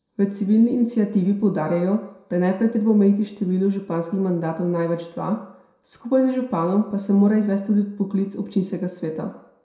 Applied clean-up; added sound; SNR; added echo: none; none; none; reverberation time 0.5 s.